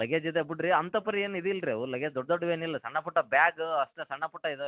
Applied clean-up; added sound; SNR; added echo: none; none; none; none.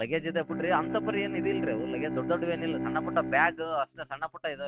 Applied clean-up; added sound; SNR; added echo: neural mask model RNNoise.